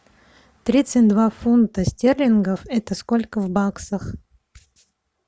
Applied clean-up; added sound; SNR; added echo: none; none; none; none.